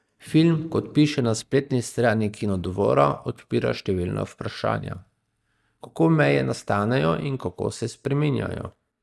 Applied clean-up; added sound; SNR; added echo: neural mask model DeepFilterNet 3.